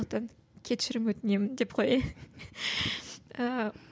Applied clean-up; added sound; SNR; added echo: none; none; none; none.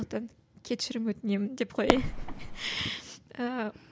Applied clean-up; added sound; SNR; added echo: none; Fireworks; -3 dB; none.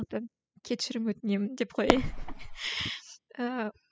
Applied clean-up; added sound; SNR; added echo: classical method spectral subtraction.